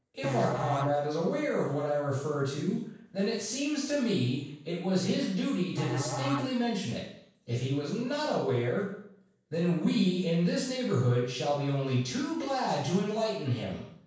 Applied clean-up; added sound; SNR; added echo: neural separator model SepFormer DNS4.